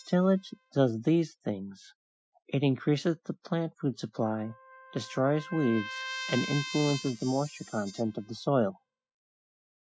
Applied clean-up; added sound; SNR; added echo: classical method spectral subtraction.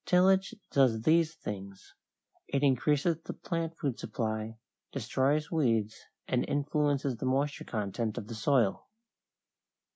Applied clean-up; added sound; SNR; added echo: none; none; none; none.